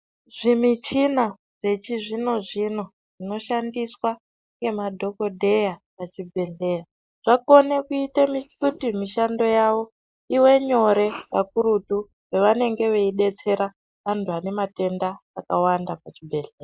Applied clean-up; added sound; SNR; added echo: neural mask model Resemble Enhance denoiser.